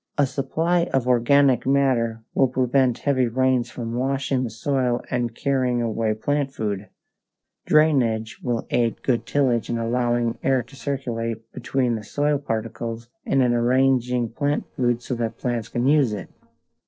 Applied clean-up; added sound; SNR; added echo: neural separator model SepFormer DNS4.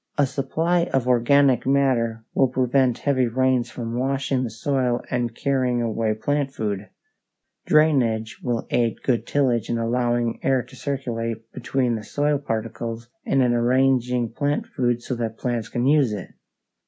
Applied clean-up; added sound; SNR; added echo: none; none; none; none.